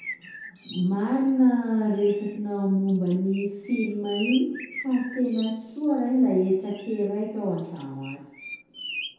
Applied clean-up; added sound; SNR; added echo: none; Bird; 16 dB; reverberation time 0.8 s.